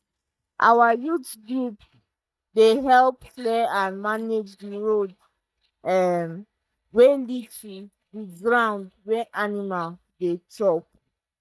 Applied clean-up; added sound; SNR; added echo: neural mask model DeepFilterNet 3.